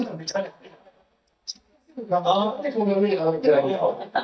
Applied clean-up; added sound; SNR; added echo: neural mask model DeepFilterNet 3.